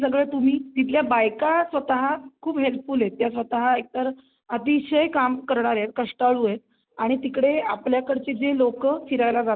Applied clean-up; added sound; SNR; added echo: none; none; none; none.